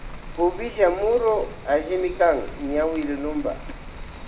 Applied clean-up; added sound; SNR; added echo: none; Rain; 11 dB; reverberation time 1.2 s.